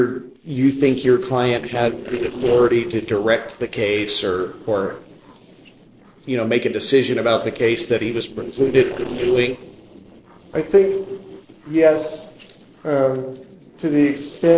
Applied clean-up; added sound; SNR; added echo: neural separator model SepFormer DNS4.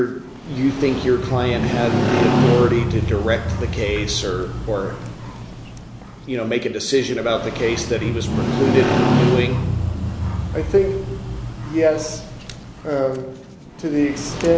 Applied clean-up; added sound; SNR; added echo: none; Motorcycle; 1 dB; none.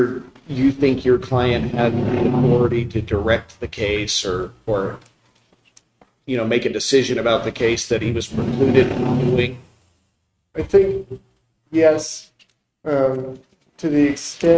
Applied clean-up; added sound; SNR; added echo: neural mask model RNNoise.